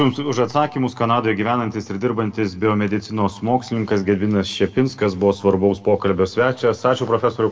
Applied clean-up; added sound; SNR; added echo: none; none; none; reverberation time 1.0 s.